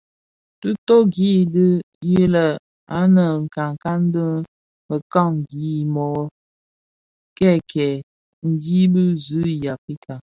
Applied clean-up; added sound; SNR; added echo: none; none; none; none.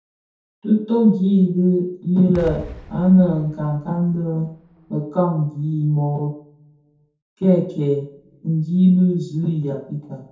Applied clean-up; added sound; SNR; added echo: none; Explosion; 19 dB; reverberation time 0.6 s.